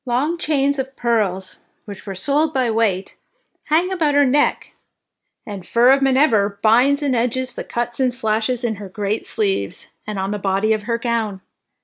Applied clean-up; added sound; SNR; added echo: none; none; none; none.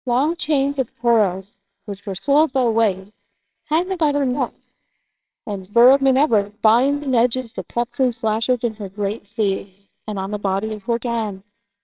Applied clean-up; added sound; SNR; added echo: neural separator model SepFormer WHAMR!.